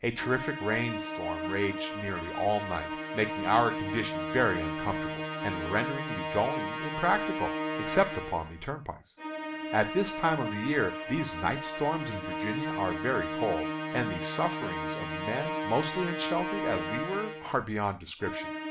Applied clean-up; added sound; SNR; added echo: none; Musical instrument; 3 dB; none.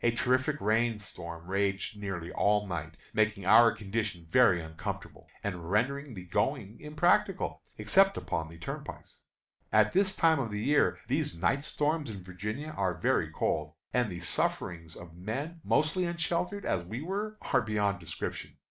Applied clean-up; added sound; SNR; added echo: none; none; none; none.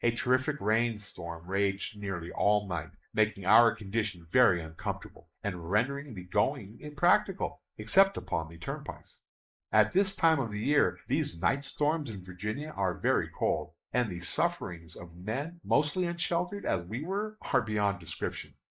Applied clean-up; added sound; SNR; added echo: neural mask model Resemble Enhance denoiser.